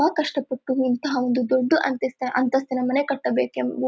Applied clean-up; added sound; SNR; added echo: none; none; none; none.